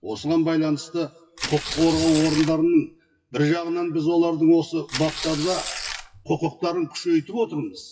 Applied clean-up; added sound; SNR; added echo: classical method WPE with log-MMSE.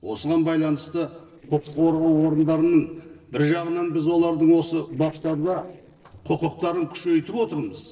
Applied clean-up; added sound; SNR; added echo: neural separator model SepFormer DNS4.